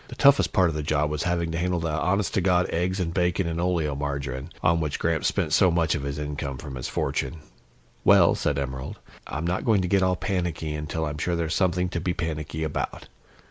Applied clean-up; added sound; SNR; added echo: none; none; none; none.